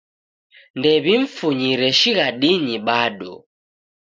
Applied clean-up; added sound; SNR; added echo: none; none; none; none.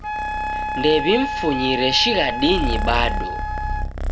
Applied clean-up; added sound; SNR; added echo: none; Purr + Wind instrument, woodwind instrument; 2 dB; none.